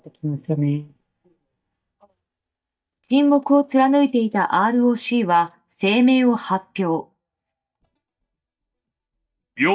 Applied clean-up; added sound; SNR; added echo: neural mask model DeepFilterNet 3.